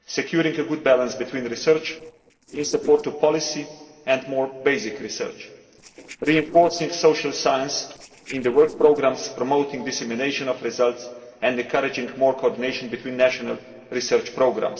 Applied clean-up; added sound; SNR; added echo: neural separator model SepFormer DNS4.